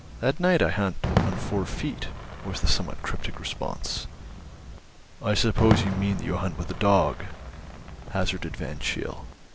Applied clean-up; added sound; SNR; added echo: none; Fireworks; 6 dB; none.